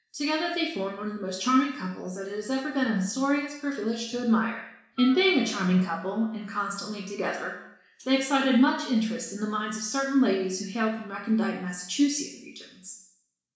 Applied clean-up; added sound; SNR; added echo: neural separator model SepFormer DNS4.